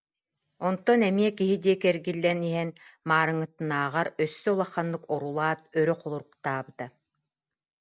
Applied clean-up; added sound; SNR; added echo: none; none; none; none.